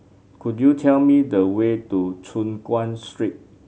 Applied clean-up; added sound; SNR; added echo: none; none; none; none.